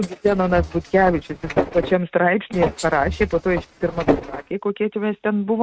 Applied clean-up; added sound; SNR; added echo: neural mask model RNNoise.